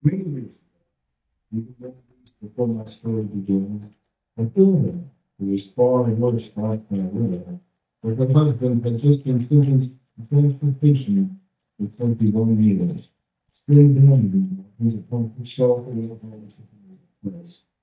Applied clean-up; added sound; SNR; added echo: neural mask model DeepFilterNet 3.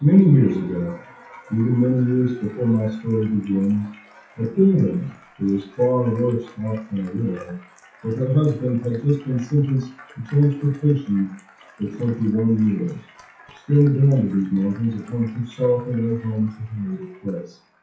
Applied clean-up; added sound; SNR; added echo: classical method WPE with log-MMSE.